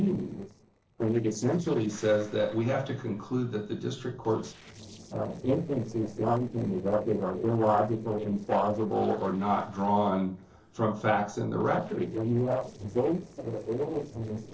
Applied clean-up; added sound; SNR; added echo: neural separator model SepFormer DNS4.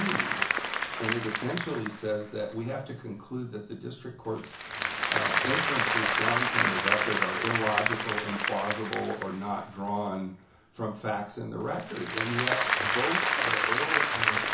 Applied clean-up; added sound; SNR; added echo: none; Applause; -4 dB; reverberation time 0.7 s.